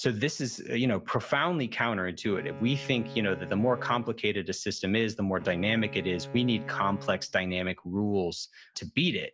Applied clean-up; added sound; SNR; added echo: none; Bowed string instrument; 15 dB; none.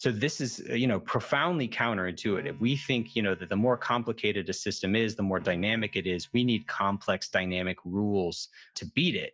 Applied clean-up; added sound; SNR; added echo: neural mask model DeepFilterNet 3.